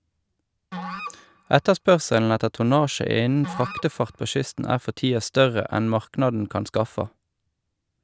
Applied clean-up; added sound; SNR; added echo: none; Musical instrument; 16 dB; none.